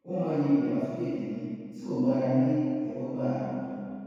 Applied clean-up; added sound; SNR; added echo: none; none; none; reverberation time 2.0 s.